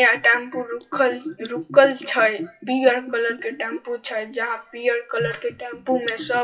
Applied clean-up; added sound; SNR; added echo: classical method WPE with log-MMSE.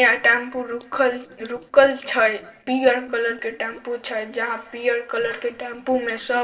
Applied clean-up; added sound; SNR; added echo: neural separator model SepFormer DNS4.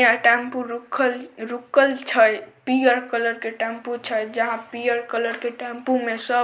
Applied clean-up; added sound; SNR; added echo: none; none; none; none.